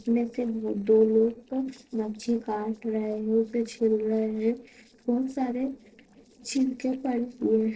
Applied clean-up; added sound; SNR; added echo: neural separator model SepFormer DNS4.